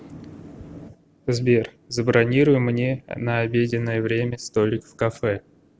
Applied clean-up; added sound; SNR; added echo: none; none; none; none.